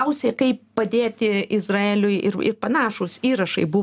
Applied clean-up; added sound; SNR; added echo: none; none; none; none.